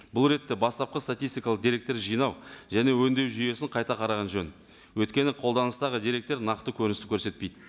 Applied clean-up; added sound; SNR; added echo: none; none; none; none.